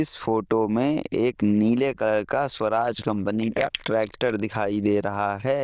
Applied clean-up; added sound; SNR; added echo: neural diffusion model UNIVERSE++.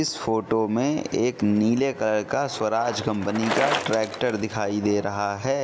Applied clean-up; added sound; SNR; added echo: none; Bicycle; 11 dB; none.